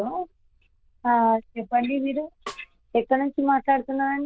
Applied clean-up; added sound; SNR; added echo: neural diffusion model UNIVERSE++.